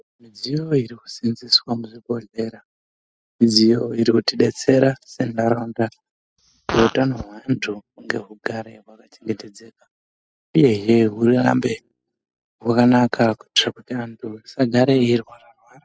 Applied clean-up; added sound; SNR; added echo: classical method spectral subtraction.